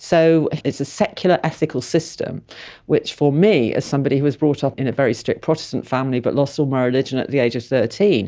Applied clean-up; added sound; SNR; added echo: none; none; none; none.